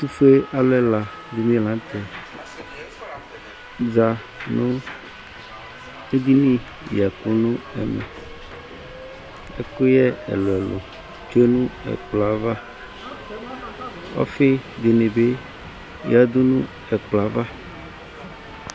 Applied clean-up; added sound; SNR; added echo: none; Subway, metro, underground; 16 dB; none.